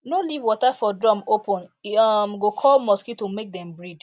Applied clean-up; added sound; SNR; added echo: none; none; none; none.